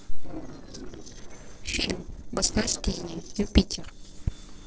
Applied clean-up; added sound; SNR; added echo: neural separator model SepFormer DNS4.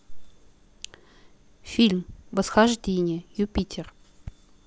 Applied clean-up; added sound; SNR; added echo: none; none; none; none.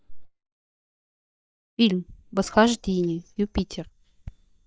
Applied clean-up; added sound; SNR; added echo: neural mask model DeepFilterNet 3.